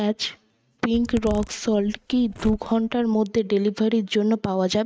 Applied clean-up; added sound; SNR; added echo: neural mask model RNNoise.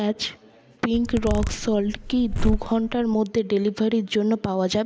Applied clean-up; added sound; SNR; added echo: none; Zipper (clothing); 4 dB; none.